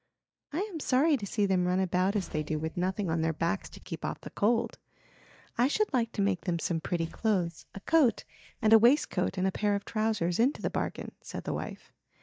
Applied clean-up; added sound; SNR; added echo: neural mask model DeepFilterNet 3.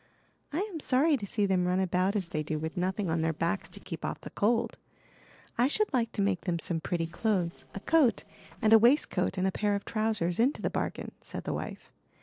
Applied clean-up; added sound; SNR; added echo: neural separator model SepFormer DNS4.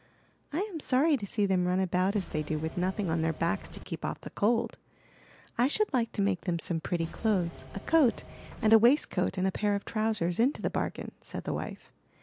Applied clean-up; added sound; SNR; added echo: none; Engine / Mechanisms; 15 dB; none.